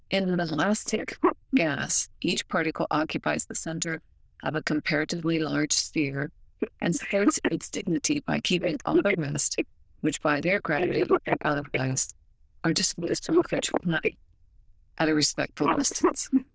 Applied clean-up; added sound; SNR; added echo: neural diffusion model UNIVERSE++.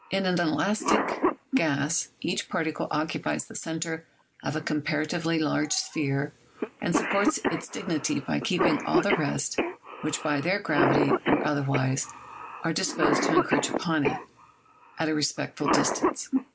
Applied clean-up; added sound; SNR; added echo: none; Cough; 2 dB; none.